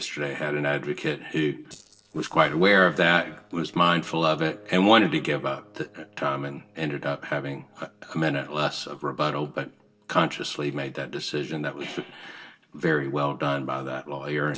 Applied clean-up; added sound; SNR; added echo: neural separator model SepFormer DNS4.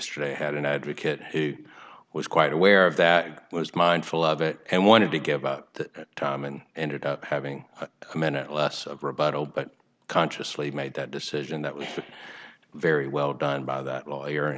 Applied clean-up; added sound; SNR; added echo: none; none; none; none.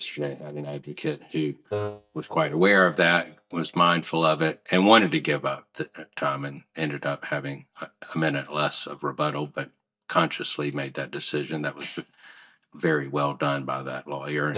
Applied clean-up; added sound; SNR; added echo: neural mask model DeepFilterNet 3.